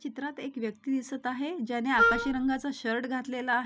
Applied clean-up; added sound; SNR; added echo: none; Wind instrument, woodwind instrument; -4 dB; none.